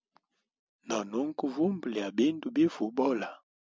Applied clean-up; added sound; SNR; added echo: none; none; none; none.